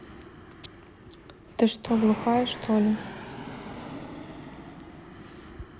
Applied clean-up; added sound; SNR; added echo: none; Fixed-wing aircraft, airplane; 11 dB; none.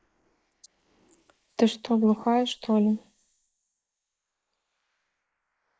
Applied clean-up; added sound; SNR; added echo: neural mask model Resemble Enhance denoiser.